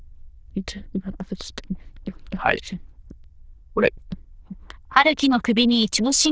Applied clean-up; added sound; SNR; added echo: neural diffusion model UNIVERSE++.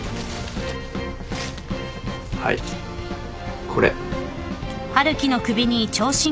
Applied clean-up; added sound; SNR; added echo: none; Motorcycle; 13 dB; none.